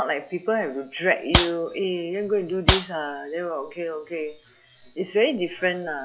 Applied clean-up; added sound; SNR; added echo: classical method log-MMSE.